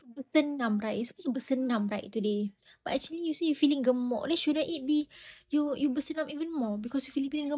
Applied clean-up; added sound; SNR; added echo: neural mask model DeepFilterNet 3.